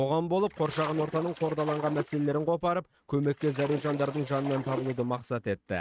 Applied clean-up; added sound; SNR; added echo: neural mask model RNNoise.